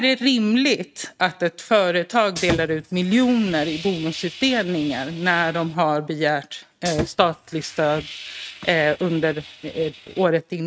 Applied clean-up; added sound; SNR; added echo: neural mask model RNNoise.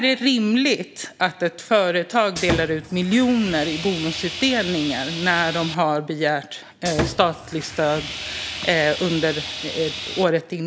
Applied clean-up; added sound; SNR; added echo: none; Sawing; 8 dB; none.